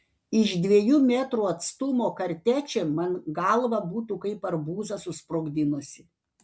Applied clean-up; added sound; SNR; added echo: none; none; none; none.